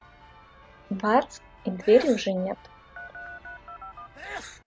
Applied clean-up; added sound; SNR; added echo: none; Telephone + Sneeze / Church bell; 15 dB; none.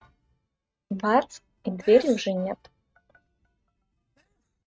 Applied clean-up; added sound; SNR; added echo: neural mask model RNNoise.